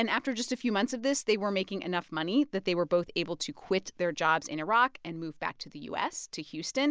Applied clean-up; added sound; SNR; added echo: none; none; none; none.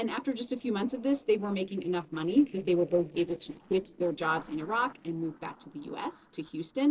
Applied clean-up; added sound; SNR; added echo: neural separator model SepFormer DNS4.